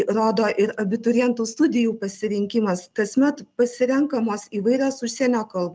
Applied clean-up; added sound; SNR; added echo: none; none; none; none.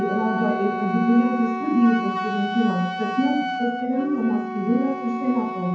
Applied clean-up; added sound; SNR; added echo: none; Wind instrument, woodwind instrument; 6 dB; reverberation time 0.9 s.